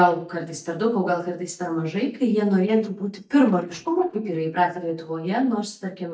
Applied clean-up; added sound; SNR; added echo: neural mask model DeepFilterNet 3.